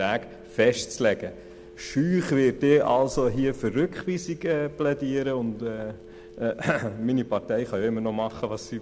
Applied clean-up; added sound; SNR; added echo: none; Hands + Telephone; 18 dB; none.